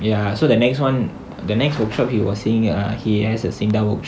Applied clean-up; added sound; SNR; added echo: none; none; none; none.